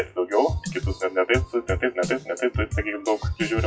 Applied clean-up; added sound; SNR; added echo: classical method WPE with log-MMSE.